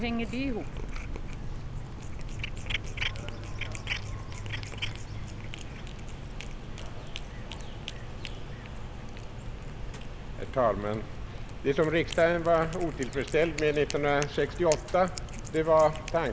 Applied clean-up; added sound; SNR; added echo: none; Cat; 5 dB; none.